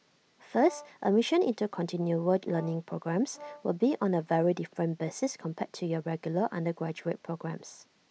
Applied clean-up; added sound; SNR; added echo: none; Brass instrument; 20 dB; none.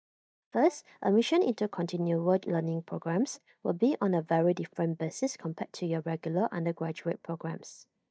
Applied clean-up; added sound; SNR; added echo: neural mask model DeepFilterNet 3.